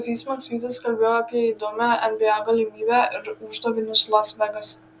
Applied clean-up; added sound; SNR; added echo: none; none; none; none.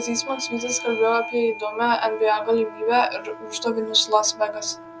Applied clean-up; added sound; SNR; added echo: none; Trumpet + Bell / Doorbell; 14 dB; none.